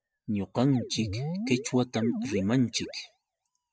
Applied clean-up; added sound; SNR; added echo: neural mask model DeepFilterNet 3.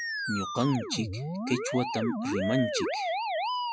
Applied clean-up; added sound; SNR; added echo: classical method Wiener filter.